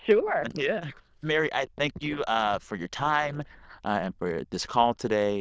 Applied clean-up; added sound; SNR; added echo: neural diffusion model UNIVERSE++.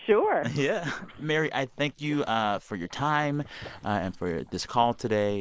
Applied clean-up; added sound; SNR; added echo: neural mask model Resemble Enhance denoiser.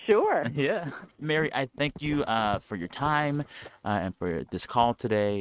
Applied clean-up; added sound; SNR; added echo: neural mask model RNNoise.